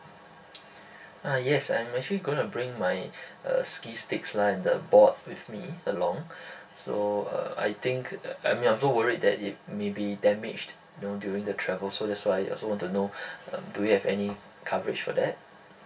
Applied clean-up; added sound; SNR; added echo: none; none; none; reverberation time 0.2 s.